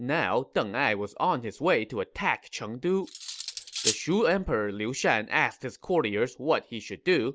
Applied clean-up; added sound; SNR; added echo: none; Cutlery, silverware; 6 dB; none.